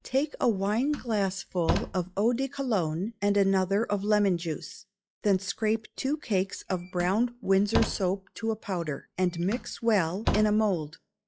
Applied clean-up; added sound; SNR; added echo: classical method log-MMSE.